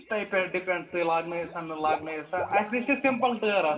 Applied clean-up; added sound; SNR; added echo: none; Water / Liquid; 12 dB; reverberation time 2.6 s.